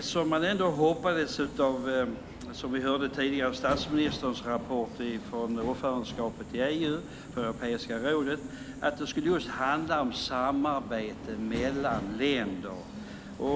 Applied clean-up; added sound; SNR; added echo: none; Subway, metro, underground; 11 dB; none.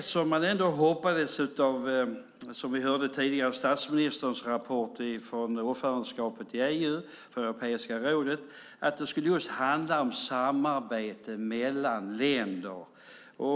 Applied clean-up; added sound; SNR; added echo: none; none; none; none.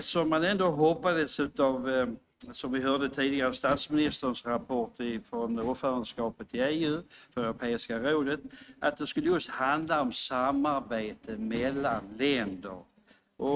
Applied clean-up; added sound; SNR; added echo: neural mask model RNNoise.